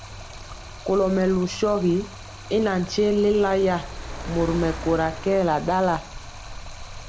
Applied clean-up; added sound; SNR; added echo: none; Car + Stream; 12 dB; none.